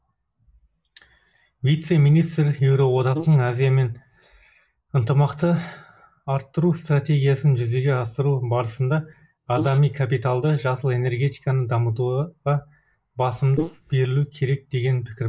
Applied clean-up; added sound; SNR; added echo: neural mask model Resemble Enhance denoiser.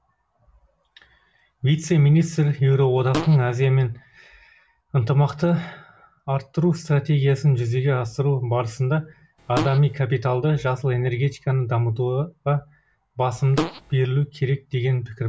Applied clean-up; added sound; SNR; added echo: none; Fart; 8 dB; none.